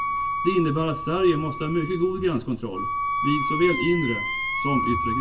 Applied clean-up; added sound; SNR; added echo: none; Wind instrument, woodwind instrument; 3 dB; reverberation time 0.2 s.